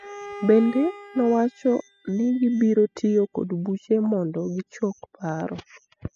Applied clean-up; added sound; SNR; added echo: classical method spectral subtraction.